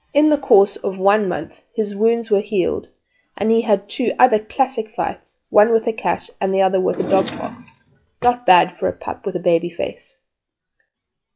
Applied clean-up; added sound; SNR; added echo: classical method log-MMSE.